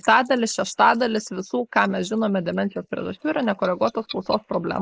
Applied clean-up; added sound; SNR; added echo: neural mask model Resemble Enhance denoiser.